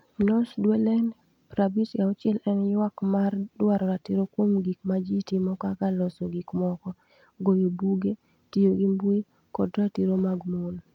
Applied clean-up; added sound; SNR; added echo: none; none; none; none.